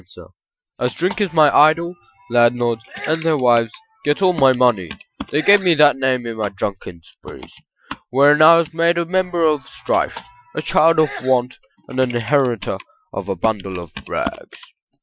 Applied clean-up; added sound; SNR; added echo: classical method Wiener filter.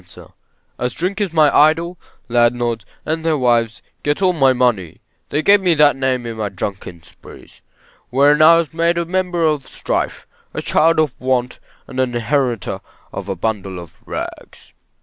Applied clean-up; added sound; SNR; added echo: none; none; none; none.